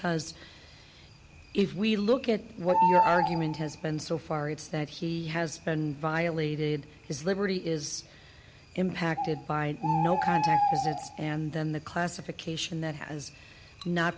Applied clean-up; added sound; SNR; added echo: none; Bird; 3 dB; none.